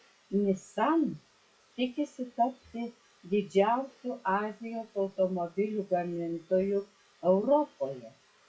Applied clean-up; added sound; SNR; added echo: classical method WPE with log-MMSE.